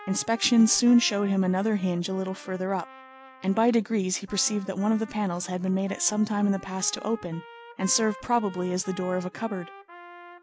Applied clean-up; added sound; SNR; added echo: none; Trumpet; 20 dB; none.